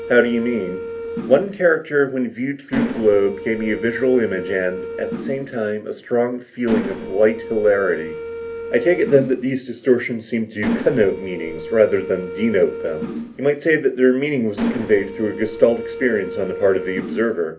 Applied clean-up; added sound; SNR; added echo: none; Mechanisms; 9 dB; reverberation time 0.3 s.